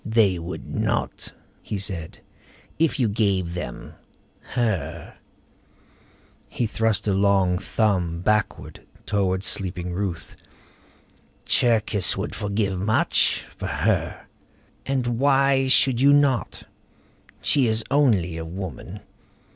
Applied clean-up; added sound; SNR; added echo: none; none; none; none.